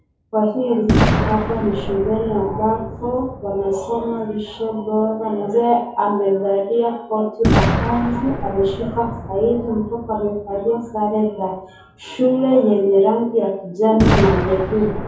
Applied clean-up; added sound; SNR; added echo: none; Boom; 5 dB; reverberation time 0.6 s.